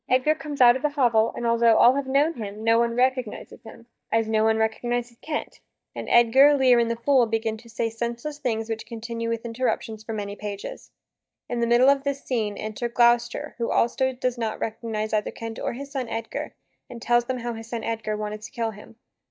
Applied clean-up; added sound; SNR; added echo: neural mask model DeepFilterNet 3.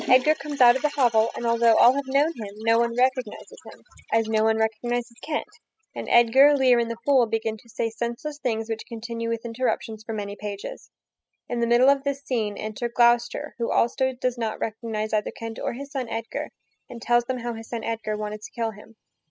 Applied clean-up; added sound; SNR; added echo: classical method spectral subtraction.